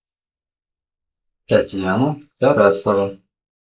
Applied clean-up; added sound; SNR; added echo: neural mask model Resemble Enhance denoiser.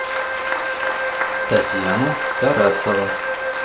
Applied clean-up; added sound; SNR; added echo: none; Applause + Wind instrument, woodwind instrument; -1 dB; none.